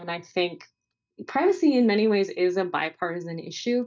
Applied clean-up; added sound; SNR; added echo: neural mask model DeepFilterNet 3.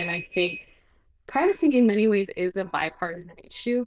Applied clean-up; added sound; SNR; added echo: neural diffusion model UNIVERSE++.